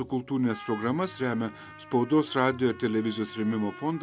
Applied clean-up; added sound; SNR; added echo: none; none; none; none.